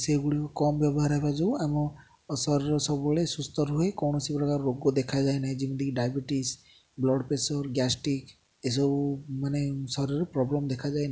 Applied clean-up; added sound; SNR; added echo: none; none; none; none.